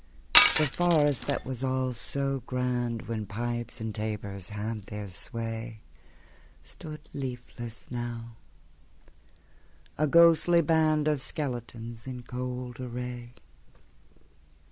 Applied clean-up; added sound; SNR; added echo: none; Glass; -3 dB; none.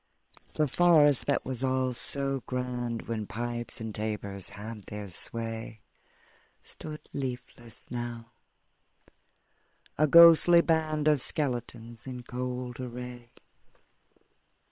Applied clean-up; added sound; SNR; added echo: neural separator model SepFormer WHAM!.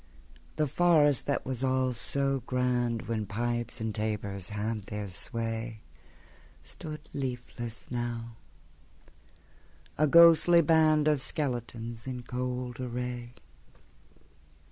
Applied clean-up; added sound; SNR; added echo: none; none; none; none.